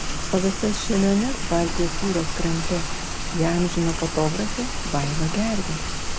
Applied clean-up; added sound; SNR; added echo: none; Rain; 1 dB; none.